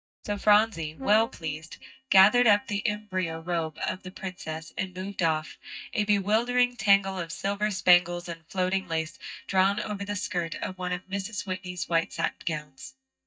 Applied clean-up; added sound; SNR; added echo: neural mask model DeepFilterNet 3.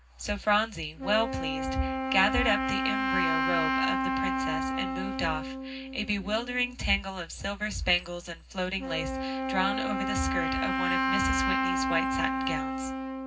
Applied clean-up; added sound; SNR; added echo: none; Wind instrument, woodwind instrument; 0 dB; reverberation time 0.4 s.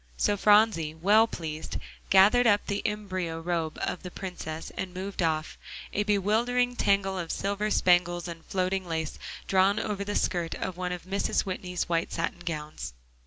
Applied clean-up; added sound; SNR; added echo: none; none; none; none.